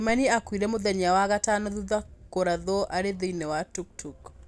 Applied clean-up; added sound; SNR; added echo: none; none; none; none.